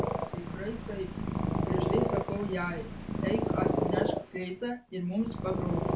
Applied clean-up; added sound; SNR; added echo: none; Purr; -4 dB; none.